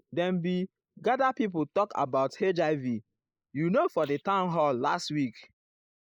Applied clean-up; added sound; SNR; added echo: neural mask model Resemble Enhance denoiser.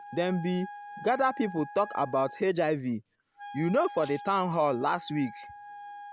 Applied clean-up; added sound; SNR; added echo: none; Wind instrument, woodwind instrument; 15 dB; none.